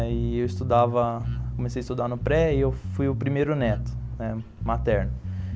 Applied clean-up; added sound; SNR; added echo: none; Bass guitar; 4 dB; none.